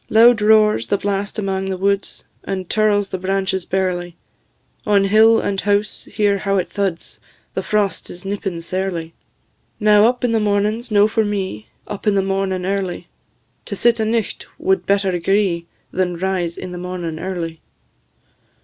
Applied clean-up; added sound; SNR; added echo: none; none; none; none.